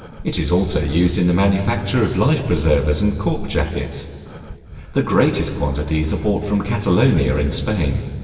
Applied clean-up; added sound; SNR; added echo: none; Breathing; 19 dB; reverberation time 2.4 s.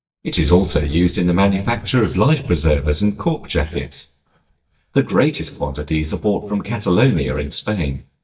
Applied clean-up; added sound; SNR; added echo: neural mask model DeepFilterNet 3.